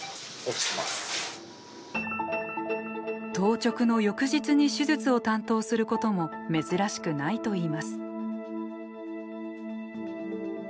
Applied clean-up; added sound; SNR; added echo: none; none; none; none.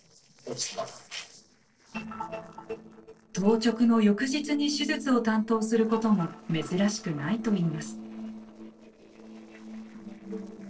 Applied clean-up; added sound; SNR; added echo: neural separator model SepFormer DNS4.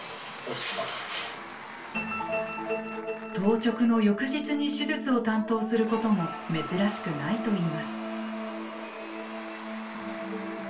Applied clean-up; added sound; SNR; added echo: none; Applause / Crowd / Cheering; 13 dB; reverberation time 0.3 s.